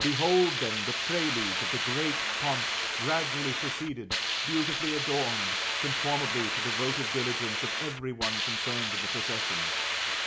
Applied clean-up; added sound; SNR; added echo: none; Hiss; -2 dB; none.